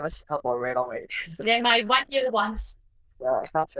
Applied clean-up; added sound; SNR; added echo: neural diffusion model UNIVERSE++.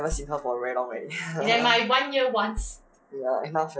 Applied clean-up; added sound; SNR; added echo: none; Bass drum; 10 dB; none.